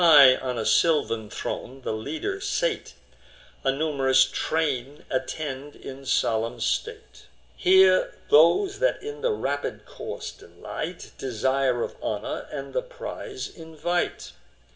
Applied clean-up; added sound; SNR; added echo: none; none; none; reverberation time 0.5 s.